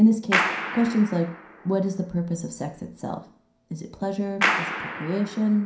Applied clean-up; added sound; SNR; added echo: none; Clapping; 5 dB; reverberation time 0.5 s.